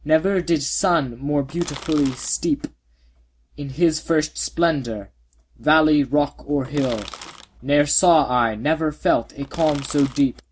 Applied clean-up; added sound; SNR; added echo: none; Crackle; 16 dB; none.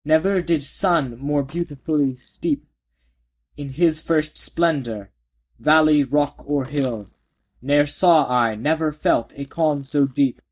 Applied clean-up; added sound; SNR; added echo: neural mask model DeepFilterNet 3.